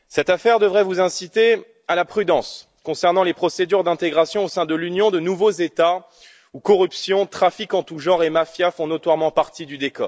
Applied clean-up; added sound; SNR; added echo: none; none; none; none.